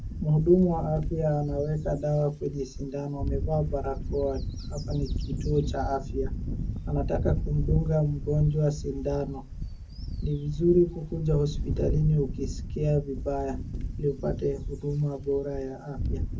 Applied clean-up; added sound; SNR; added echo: none; Wind / Bird; 4 dB; reverberation time 0.3 s.